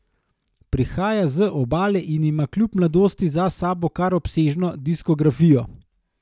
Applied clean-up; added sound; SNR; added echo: none; none; none; none.